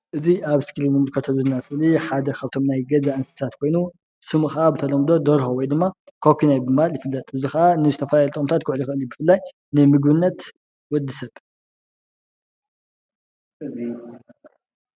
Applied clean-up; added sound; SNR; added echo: neural mask model RNNoise.